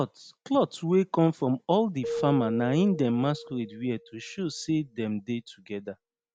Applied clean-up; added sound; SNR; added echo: none; Keyboard (musical); 13 dB; none.